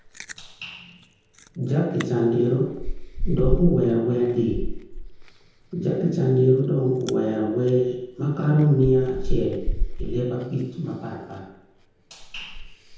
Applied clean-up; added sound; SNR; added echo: none; Chewing, mastication; 6 dB; reverberation time 0.9 s.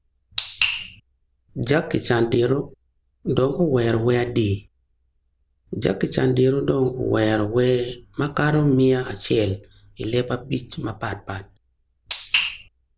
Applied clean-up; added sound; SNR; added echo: none; none; none; none.